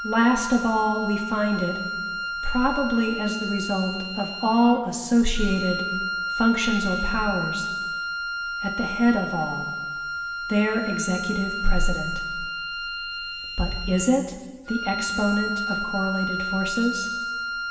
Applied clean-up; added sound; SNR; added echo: none; Wind instrument, woodwind instrument; 5 dB; reverberation time 1.2 s.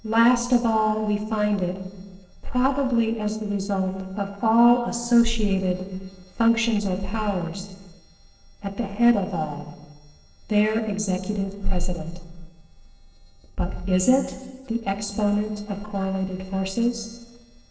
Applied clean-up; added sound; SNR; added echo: neural separator model SepFormer DNS4.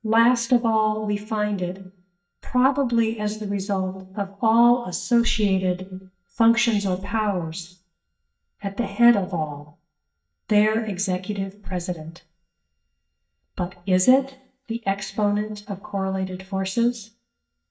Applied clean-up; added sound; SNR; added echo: neural mask model DeepFilterNet 3.